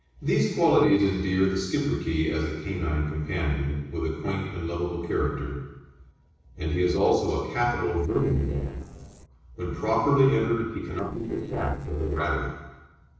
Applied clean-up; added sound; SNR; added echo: neural separator model SepFormer DNS4.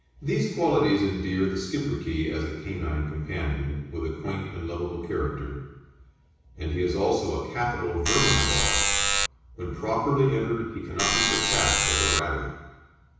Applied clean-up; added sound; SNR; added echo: none; Alarm; -4 dB; reverberation time 1.1 s.